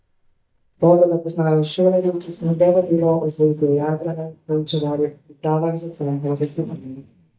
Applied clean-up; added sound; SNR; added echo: neural mask model DeepFilterNet 3.